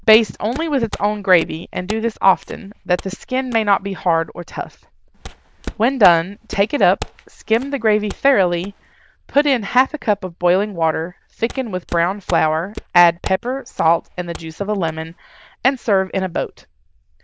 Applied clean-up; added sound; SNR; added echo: neural diffusion model UNIVERSE++.